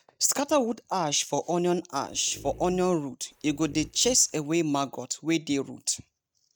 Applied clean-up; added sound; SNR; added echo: neural mask model RNNoise.